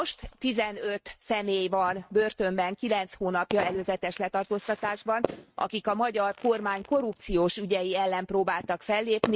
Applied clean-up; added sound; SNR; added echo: neural mask model RNNoise.